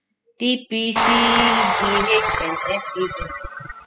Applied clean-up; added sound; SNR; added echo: classical method spectral subtraction.